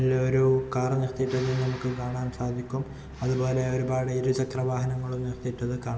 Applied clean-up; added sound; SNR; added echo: none; none; none; none.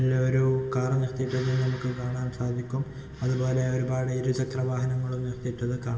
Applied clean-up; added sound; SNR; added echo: none; none; none; reverberation time 1.5 s.